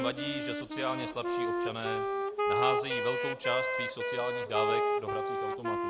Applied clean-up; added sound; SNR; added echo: none; Wind instrument, woodwind instrument; -4 dB; none.